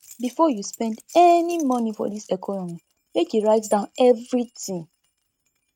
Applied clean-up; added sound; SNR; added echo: neural mask model RNNoise.